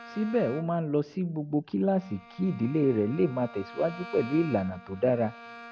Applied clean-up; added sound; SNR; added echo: none; Bowed string instrument; 18 dB; none.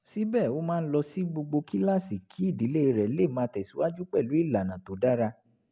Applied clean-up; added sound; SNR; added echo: none; none; none; none.